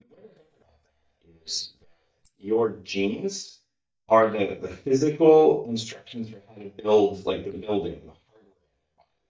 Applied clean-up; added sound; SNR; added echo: neural mask model DeepFilterNet 3.